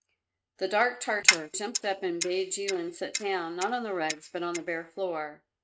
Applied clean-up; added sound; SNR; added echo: neural mask model RNNoise.